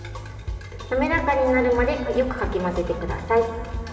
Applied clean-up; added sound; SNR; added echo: none; Bass drum; 19 dB; reverberation time 2.3 s.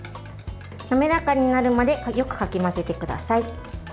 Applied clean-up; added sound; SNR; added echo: none; none; none; none.